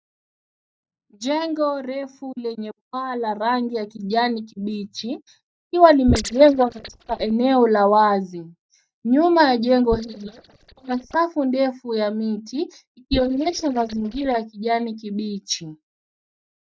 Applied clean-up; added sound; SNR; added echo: neural mask model DeepFilterNet 3.